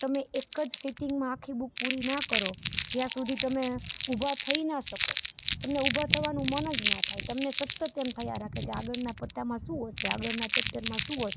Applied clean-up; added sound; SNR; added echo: none; Crumpling, crinkling; 2 dB; none.